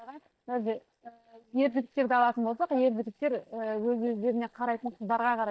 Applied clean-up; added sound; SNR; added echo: neural mask model DeepFilterNet 3.